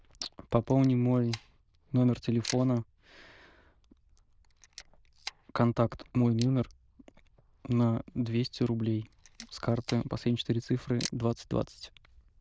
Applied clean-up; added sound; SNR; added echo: neural diffusion model UNIVERSE++.